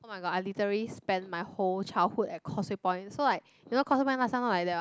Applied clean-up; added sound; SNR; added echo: none; none; none; none.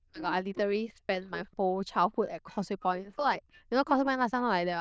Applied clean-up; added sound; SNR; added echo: neural diffusion model UNIVERSE++.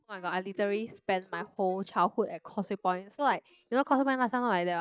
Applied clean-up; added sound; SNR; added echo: neural mask model DeepFilterNet 3.